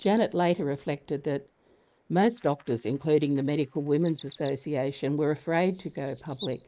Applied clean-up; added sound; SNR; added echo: neural mask model Resemble Enhance denoiser.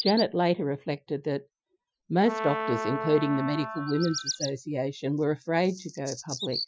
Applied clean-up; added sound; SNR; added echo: classical method Wiener filter.